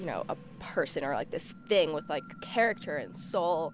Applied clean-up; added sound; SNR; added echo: none; none; none; none.